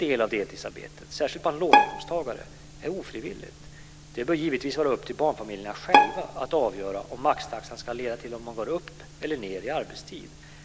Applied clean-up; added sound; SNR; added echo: none; Bowed string instrument; -4 dB; none.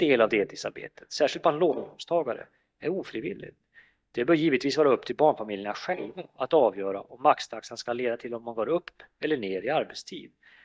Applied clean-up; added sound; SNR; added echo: neural mask model DeepFilterNet 3.